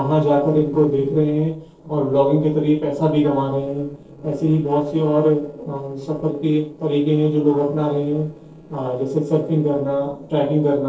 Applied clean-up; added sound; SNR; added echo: neural separator model SepFormer DNS4.